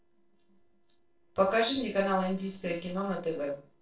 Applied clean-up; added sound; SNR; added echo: neural separator model SepFormer DNS4.